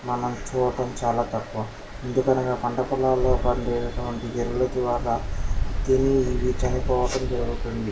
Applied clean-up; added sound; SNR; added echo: none; Stream; 3 dB; reverberation time 0.2 s.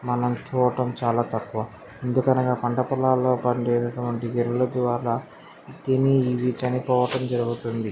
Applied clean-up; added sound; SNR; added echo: none; none; none; none.